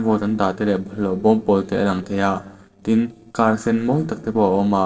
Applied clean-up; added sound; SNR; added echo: neural separator model SepFormer DNS4.